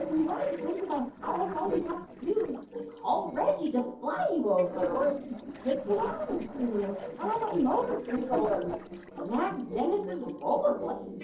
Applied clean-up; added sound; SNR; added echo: neural separator model SepFormer DNS4.